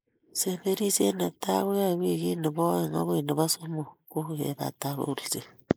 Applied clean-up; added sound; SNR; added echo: neural mask model Resemble Enhance denoiser.